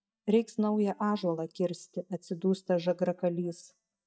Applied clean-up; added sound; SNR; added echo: neural mask model DeepFilterNet 3.